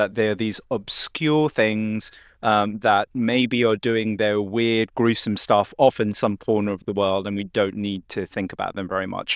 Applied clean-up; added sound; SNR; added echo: neural diffusion model UNIVERSE++.